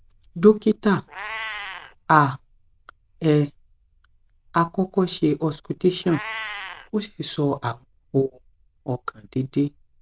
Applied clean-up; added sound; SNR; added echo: neural diffusion model UNIVERSE++.